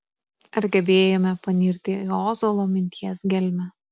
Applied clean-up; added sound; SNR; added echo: none; none; none; none.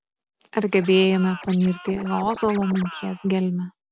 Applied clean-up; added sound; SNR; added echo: none; Scratching (performance technique); 15 dB; none.